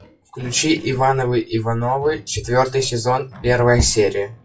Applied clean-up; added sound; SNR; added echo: classical method WPE with log-MMSE.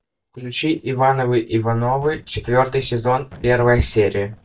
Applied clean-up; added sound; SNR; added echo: neural mask model DeepFilterNet 3.